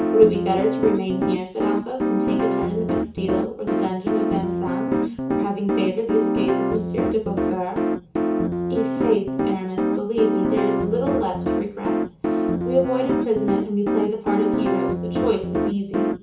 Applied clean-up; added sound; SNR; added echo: none; Piano; -2 dB; reverberation time 0.7 s.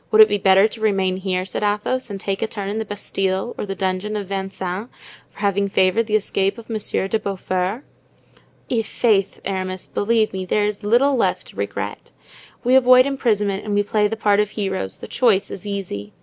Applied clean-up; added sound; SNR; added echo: none; none; none; none.